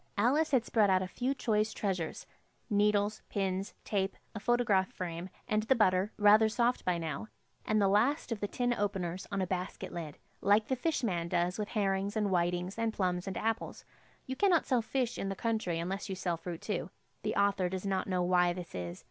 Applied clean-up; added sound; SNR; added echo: none; none; none; none.